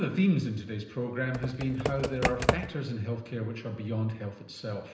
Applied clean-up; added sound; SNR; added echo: none; Computer keyboard; 0 dB; reverberation time 0.9 s.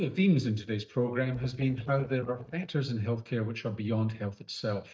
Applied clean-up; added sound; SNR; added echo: neural mask model DeepFilterNet 3.